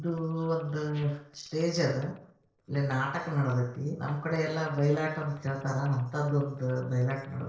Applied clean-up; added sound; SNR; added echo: neural separator model SepFormer DNS4.